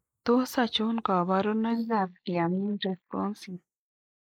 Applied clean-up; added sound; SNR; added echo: neural mask model Resemble Enhance denoiser.